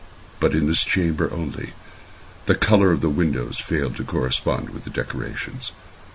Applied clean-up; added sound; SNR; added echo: none; none; none; none.